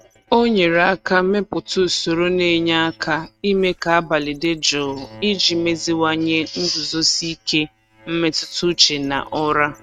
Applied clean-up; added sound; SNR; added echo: neural mask model RNNoise.